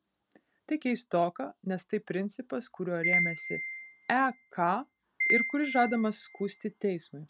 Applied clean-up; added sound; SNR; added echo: none; Piano; 2 dB; none.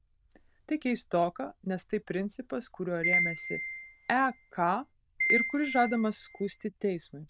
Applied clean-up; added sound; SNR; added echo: neural diffusion model UNIVERSE++.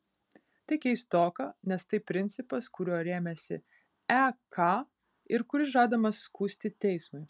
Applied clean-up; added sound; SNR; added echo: none; none; none; none.